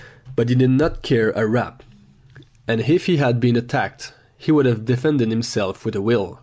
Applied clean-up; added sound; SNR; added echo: none; none; none; none.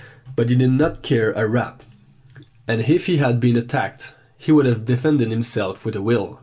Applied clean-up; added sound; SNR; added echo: none; none; none; reverberation time 0.2 s.